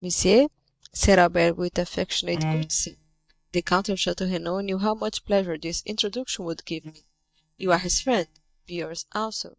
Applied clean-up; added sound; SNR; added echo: neural mask model DeepFilterNet 3.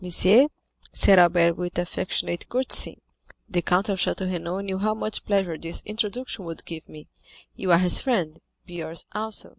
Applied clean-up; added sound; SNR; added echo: none; none; none; none.